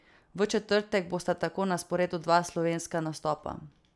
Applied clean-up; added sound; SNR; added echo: none; none; none; none.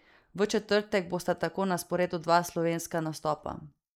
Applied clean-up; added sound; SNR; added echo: neural mask model Resemble Enhance denoiser.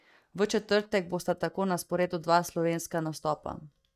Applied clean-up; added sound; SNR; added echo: neural mask model DeepFilterNet 3.